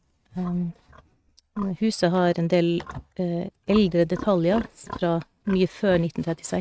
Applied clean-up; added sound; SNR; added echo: neural mask model RNNoise.